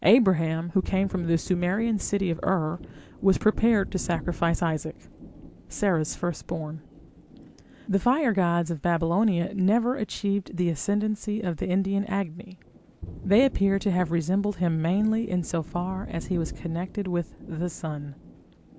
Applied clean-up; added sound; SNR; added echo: none; Thunder; 17 dB; none.